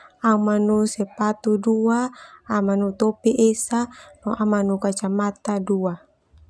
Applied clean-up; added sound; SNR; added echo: none; none; none; none.